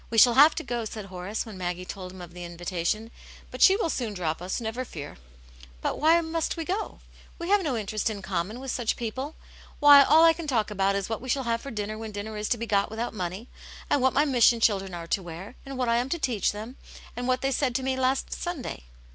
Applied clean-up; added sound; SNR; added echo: none; none; none; none.